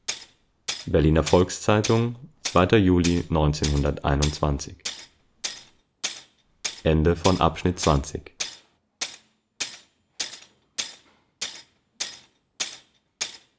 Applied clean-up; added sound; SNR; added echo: none; Tools; 12 dB; none.